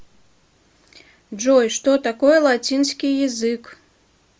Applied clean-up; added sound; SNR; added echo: none; none; none; none.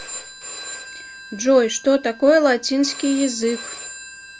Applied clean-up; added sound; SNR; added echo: none; Telephone; 14 dB; none.